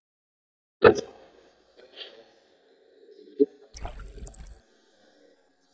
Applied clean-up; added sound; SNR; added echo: neural mask model DeepFilterNet 3.